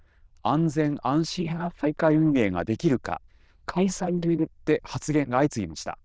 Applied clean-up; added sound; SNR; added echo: neural diffusion model UNIVERSE++.